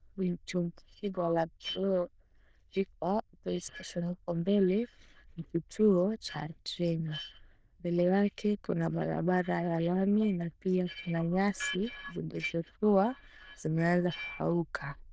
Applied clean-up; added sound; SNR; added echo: neural diffusion model UNIVERSE++.